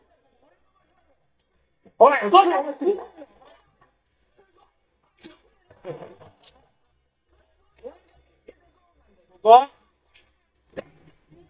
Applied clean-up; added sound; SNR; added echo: neural mask model DeepFilterNet 3.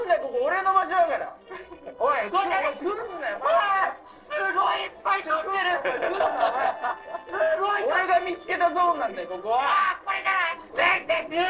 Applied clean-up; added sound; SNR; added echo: neural separator model SepFormer DNS4.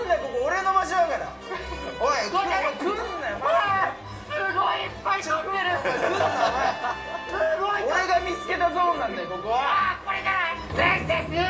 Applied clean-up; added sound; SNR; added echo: none; Trumpet; 16 dB; reverberation time 0.8 s.